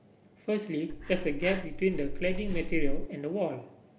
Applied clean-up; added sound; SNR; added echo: none; Breathing; -1 dB; none.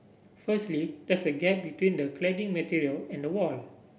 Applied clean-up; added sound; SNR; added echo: none; none; none; none.